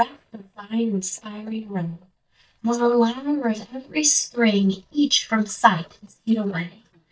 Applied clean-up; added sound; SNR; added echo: neural mask model DeepFilterNet 3.